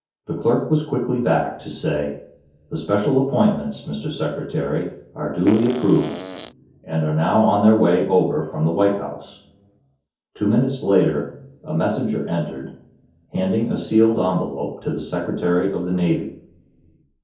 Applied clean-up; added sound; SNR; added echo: none; Fart; 10 dB; reverberation time 0.6 s.